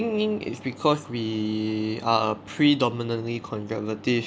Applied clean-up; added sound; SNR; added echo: none; none; none; none.